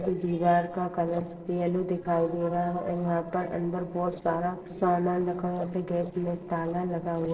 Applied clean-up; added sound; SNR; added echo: neural separator model SepFormer DNS4.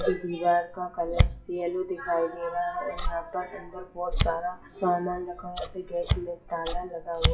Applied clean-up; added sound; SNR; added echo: classical method WPE with log-MMSE.